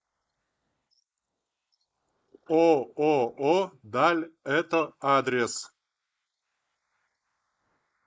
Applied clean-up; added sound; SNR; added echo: neural mask model Resemble Enhance denoiser.